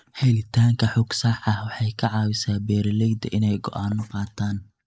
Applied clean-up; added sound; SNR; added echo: neural mask model Resemble Enhance denoiser.